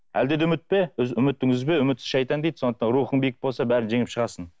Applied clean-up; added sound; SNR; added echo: none; none; none; none.